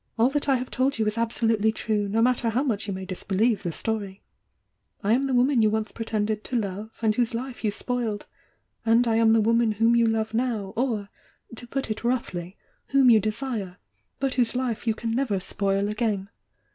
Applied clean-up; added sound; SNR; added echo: none; none; none; none.